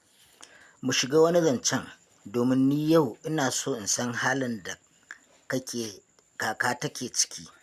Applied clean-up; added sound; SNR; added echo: none; none; none; none.